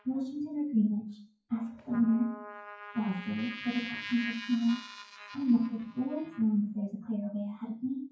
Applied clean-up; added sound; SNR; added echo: classical method WPE with log-MMSE.